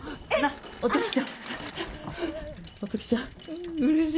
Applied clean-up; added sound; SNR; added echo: none; Bicycle; 13 dB; none.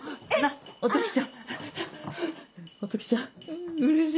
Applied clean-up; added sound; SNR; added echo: none; none; none; none.